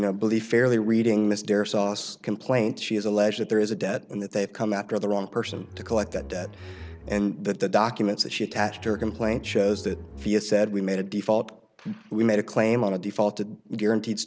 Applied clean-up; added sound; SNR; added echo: none; Bowed string instrument; 14 dB; none.